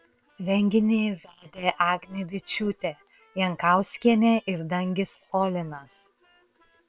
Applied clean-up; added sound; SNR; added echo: neural separator model SepFormer WHAM!.